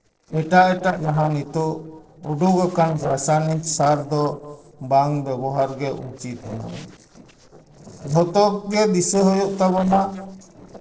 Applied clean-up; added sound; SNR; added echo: neural separator model SepFormer DNS4.